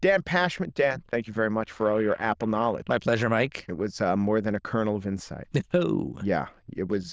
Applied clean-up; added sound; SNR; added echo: neural diffusion model UNIVERSE++.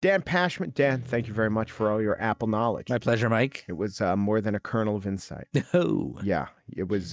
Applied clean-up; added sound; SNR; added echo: neural mask model DeepFilterNet 3.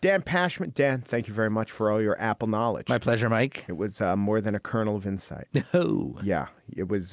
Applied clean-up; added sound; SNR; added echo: none; none; none; none.